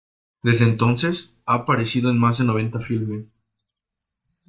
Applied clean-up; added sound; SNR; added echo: neural mask model DeepFilterNet 3.